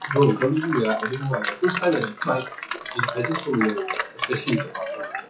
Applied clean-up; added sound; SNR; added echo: classical method WPE with log-MMSE.